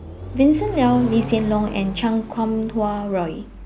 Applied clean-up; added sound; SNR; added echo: none; Accelerating, revving, vroom; 12 dB; none.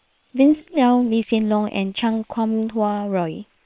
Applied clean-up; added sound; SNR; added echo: neural separator model SepFormer WHAM!.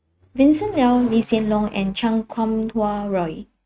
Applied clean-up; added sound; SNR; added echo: neural mask model RNNoise.